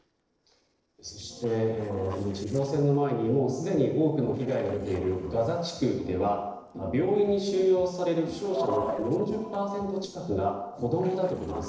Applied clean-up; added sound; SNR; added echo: neural separator model SepFormer DNS4.